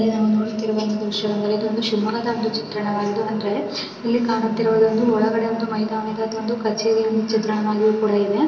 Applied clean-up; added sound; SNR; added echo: none; none; none; reverberation time 1.4 s.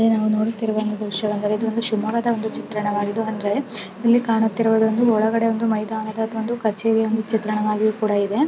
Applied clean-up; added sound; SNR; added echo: none; none; none; none.